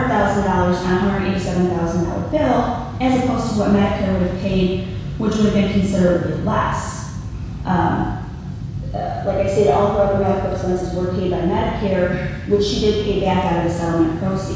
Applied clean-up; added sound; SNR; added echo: none; none; none; reverberation time 1.1 s.